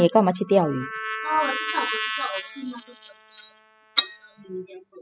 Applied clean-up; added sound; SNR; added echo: classical method spectral subtraction.